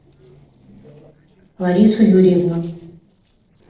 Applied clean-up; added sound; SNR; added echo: neural separator model SepFormer DNS4.